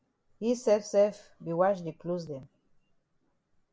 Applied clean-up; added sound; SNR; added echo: none; none; none; none.